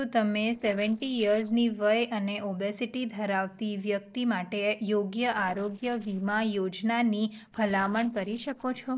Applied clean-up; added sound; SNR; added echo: neural separator model SepFormer DNS4.